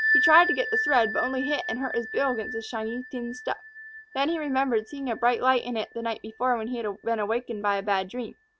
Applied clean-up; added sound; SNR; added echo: none; Bell; 5 dB; none.